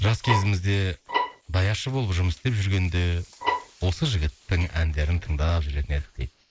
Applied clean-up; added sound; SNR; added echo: neural mask model Resemble Enhance denoiser.